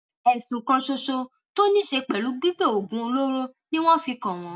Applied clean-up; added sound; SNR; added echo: none; none; none; none.